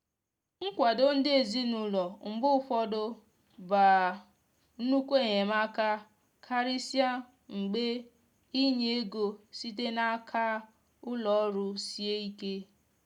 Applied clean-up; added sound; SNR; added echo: none; none; none; none.